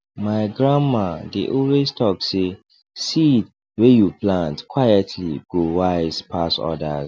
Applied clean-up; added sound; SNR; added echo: none; none; none; none.